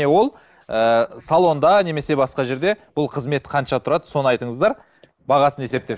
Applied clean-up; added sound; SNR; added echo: neural mask model Resemble Enhance denoiser.